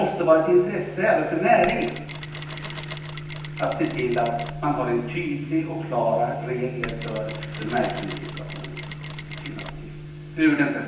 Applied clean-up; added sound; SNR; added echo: none; Mechanisms; 12 dB; reverberation time 0.9 s.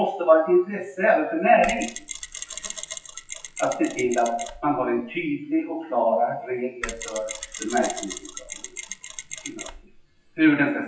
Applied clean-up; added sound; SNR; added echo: classical method WPE with log-MMSE.